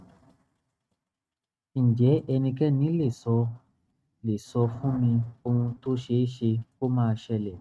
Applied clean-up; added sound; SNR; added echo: neural mask model RNNoise.